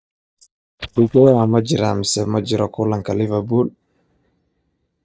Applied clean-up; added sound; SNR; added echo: neural mask model DeepFilterNet 3.